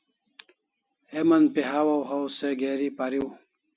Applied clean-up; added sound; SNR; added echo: none; none; none; none.